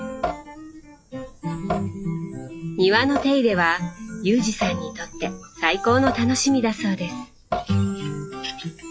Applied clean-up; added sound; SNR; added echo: classical method log-MMSE.